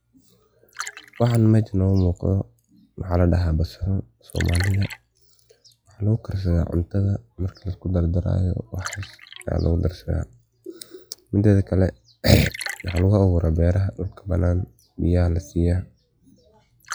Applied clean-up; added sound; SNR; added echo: classical method log-MMSE.